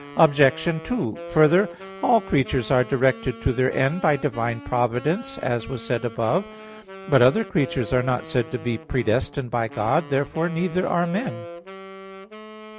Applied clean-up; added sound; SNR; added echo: none; Wind instrument, woodwind instrument; 16 dB; none.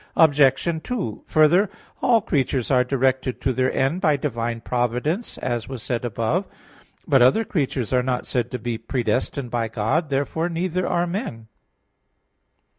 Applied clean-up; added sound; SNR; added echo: none; none; none; none.